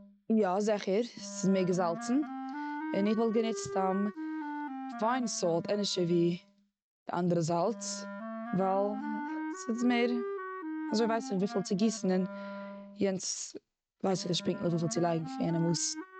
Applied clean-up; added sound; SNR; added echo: neural mask model RNNoise.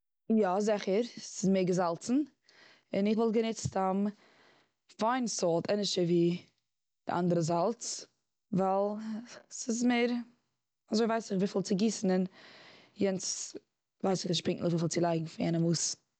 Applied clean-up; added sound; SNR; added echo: none; none; none; none.